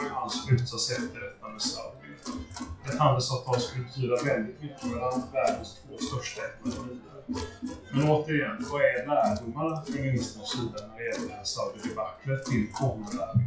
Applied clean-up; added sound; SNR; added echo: classical method WPE with log-MMSE.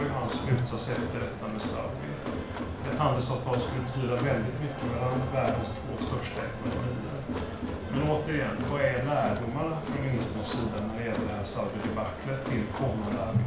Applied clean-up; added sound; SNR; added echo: none; Crowd; 4 dB; reverberation time 0.3 s.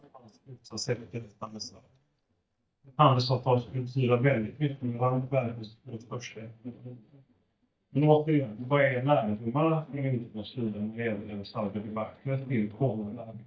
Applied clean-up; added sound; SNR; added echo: neural mask model DeepFilterNet 3.